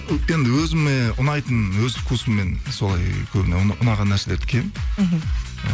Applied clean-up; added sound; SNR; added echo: none; none; none; none.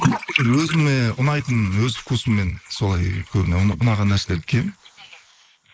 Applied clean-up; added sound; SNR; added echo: neural mask model Resemble Enhance denoiser.